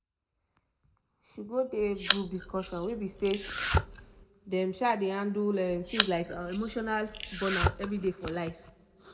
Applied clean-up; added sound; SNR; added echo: none; Domestic sounds, home sounds; 1 dB; reverberation time 1.0 s.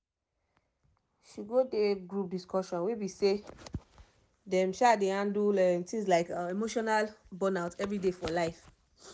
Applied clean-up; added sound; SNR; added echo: none; none; none; none.